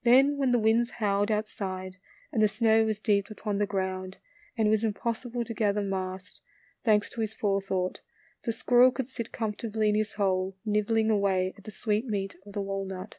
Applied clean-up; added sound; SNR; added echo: none; none; none; none.